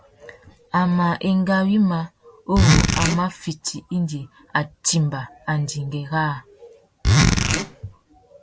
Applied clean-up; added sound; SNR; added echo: none; Zipper (clothing); -4 dB; none.